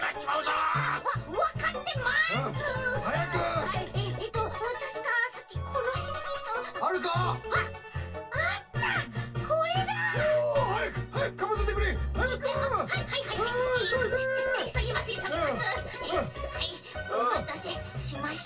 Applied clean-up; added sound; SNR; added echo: none; none; none; reverberation time 0.1 s.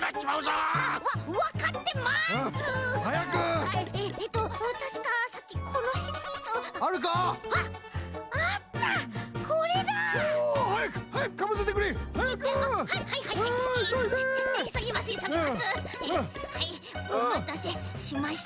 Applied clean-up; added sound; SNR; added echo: none; none; none; none.